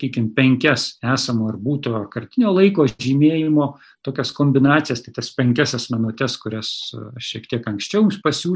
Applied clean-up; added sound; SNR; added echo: none; none; none; none.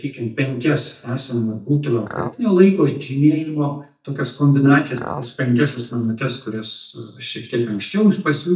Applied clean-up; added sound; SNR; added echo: neural mask model DeepFilterNet 3.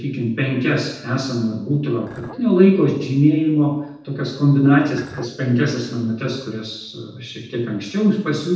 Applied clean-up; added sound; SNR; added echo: neural separator model SepFormer DNS4.